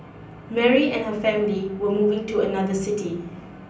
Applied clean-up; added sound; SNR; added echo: none; none; none; reverberation time 0.6 s.